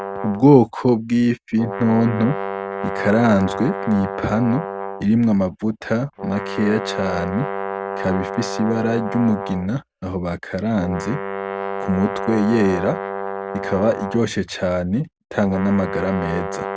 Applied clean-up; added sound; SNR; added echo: none; Brass instrument; 8 dB; none.